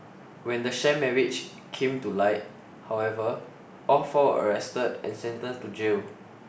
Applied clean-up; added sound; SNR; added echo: none; none; none; none.